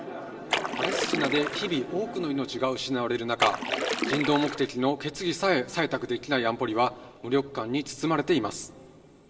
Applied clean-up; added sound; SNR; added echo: none; Splash, splatter; 3 dB; reverberation time 0.6 s.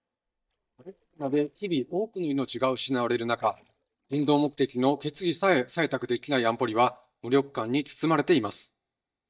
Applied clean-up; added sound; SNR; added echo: neural mask model DeepFilterNet 3.